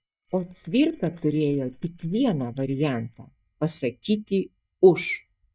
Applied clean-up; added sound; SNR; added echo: neural mask model DeepFilterNet 3.